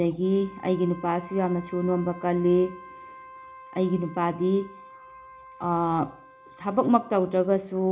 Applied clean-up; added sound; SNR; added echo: none; Wind instrument, woodwind instrument; 20 dB; reverberation time 0.4 s.